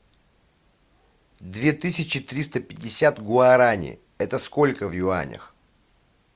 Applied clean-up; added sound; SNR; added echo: none; none; none; none.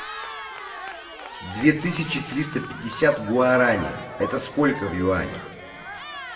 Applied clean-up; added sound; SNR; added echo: none; Cheering; 12 dB; reverberation time 1.4 s.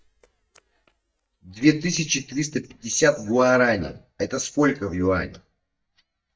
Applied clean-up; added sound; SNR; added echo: neural mask model DeepFilterNet 3.